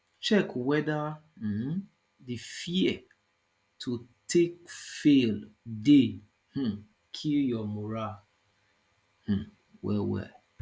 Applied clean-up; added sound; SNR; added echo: none; none; none; none.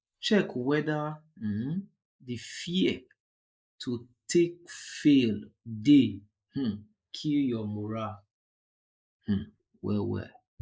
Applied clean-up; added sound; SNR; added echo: neural mask model Resemble Enhance denoiser.